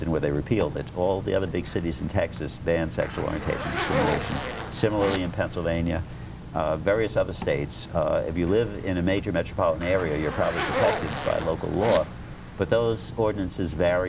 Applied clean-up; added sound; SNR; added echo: none; Zipper (clothing); 8 dB; none.